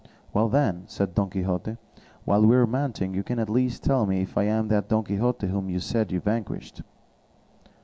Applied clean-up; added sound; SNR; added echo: none; none; none; none.